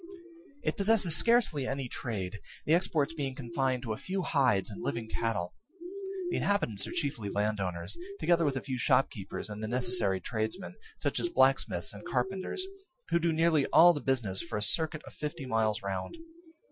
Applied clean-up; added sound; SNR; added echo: classical method Wiener filter.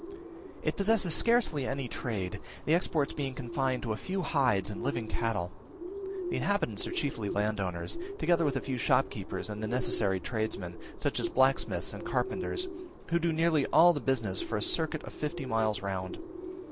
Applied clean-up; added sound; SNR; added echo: none; Bird; 10 dB; none.